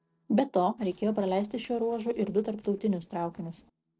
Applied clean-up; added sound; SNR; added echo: neural separator model SepFormer DNS4.